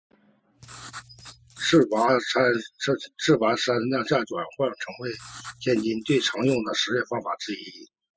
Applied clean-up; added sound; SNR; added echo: classical method spectral subtraction.